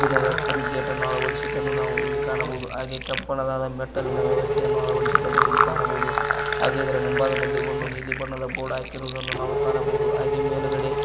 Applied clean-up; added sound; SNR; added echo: none; Race car, auto racing / Accelerating, revving, vroom + Fill (with liquid); -4 dB; none.